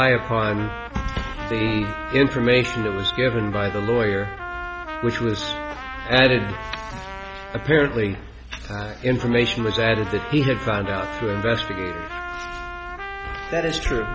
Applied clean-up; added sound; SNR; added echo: none; Trumpet; 10 dB; none.